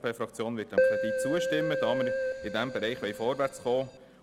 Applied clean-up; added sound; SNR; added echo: none; Keyboard (musical); -2 dB; none.